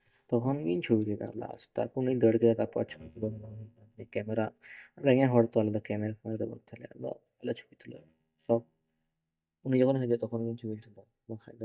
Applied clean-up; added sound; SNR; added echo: neural mask model DeepFilterNet 3.